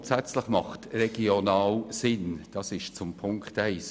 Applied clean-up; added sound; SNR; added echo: none; none; none; none.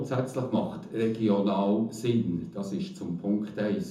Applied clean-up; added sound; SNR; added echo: none; none; none; reverberation time 0.5 s.